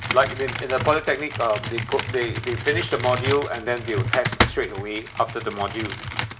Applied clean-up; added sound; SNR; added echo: none; Computer keyboard; 4 dB; none.